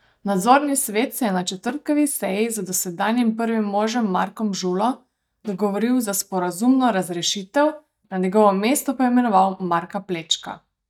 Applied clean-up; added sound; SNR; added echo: neural mask model DeepFilterNet 3.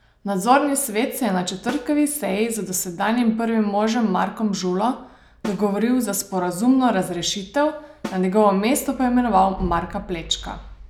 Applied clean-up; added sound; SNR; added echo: none; Snare drum; 20 dB; none.